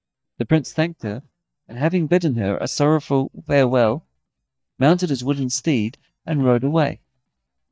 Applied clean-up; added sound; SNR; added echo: neural mask model DeepFilterNet 3.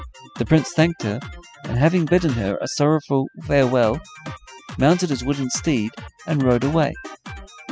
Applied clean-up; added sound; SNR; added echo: classical method spectral subtraction.